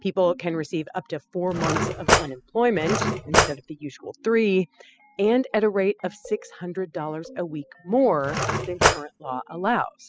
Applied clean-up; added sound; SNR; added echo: classical method spectral subtraction.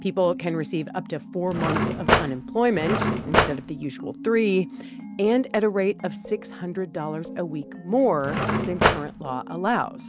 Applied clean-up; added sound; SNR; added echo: none; Cutlery, silverware / Drawer open or close; -2 dB; none.